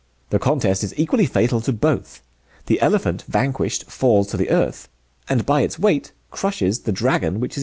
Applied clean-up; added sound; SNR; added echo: none; none; none; none.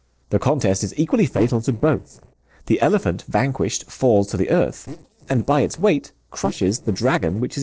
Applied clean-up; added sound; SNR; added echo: neural separator model SepFormer DNS4.